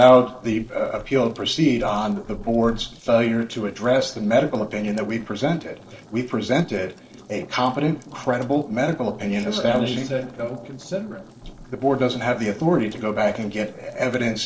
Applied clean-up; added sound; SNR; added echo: neural separator model SepFormer DNS4.